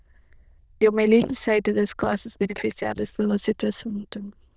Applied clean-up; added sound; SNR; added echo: neural diffusion model UNIVERSE++.